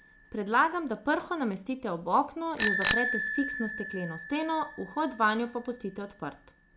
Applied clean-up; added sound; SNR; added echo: none; Bicycle bell; 6 dB; none.